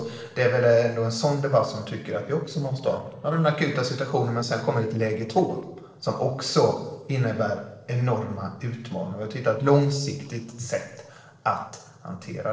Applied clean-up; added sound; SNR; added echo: neural separator model SepFormer DNS4.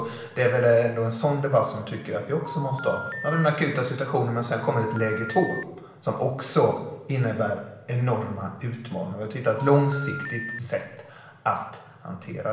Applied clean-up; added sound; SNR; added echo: none; Telephone; 10 dB; reverberation time 0.8 s.